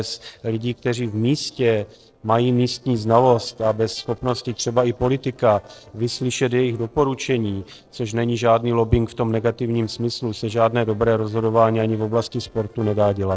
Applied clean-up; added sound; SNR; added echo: neural separator model SepFormer DNS4.